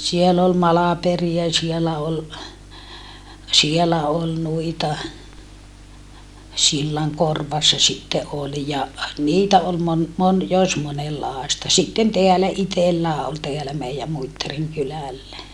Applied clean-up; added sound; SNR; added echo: none; none; none; none.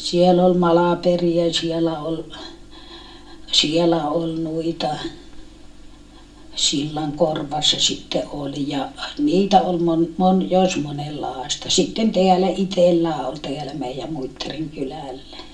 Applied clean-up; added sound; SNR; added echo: none; none; none; reverberation time 0.2 s.